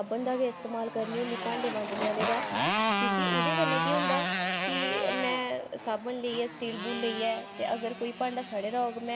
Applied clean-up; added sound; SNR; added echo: none; Motorcycle; 0 dB; none.